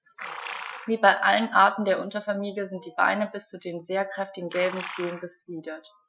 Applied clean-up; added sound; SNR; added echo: classical method Wiener filter.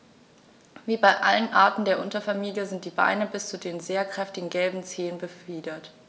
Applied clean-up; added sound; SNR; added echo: none; none; none; none.